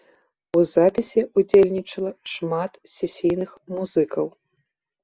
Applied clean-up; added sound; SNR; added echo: none; none; none; none.